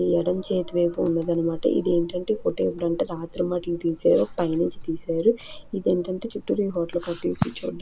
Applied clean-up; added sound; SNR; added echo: none; Computer keyboard; 15 dB; none.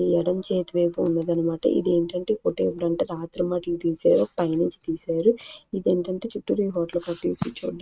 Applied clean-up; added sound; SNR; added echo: neural mask model RNNoise.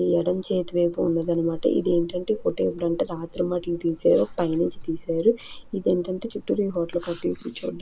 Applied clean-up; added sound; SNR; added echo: neural mask model Resemble Enhance denoiser.